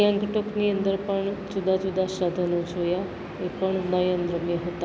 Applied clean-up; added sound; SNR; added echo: none; none; none; none.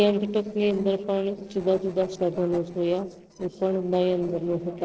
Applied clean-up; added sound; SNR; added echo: neural separator model SepFormer DNS4.